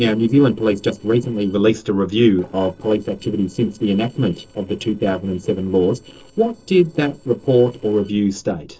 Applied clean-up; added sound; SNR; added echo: neural separator model SepFormer DNS4.